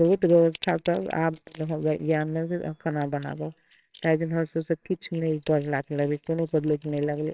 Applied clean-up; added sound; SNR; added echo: neural separator model SepFormer WHAMR!.